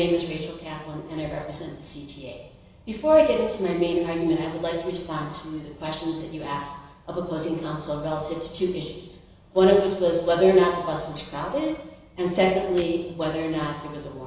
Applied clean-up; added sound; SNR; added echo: none; Shatter; 20 dB; reverberation time 1.1 s.